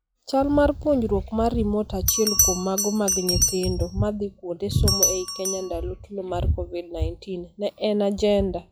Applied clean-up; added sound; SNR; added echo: classical method log-MMSE.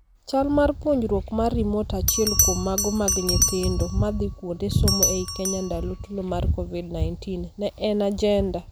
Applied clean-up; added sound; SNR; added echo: none; Bell; 6 dB; none.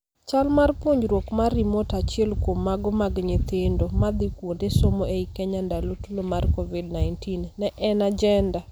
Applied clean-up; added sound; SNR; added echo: none; none; none; none.